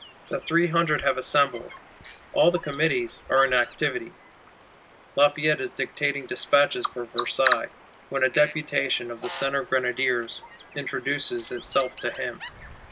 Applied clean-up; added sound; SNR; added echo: none; Bird vocalization, bird call, bird song; 9 dB; none.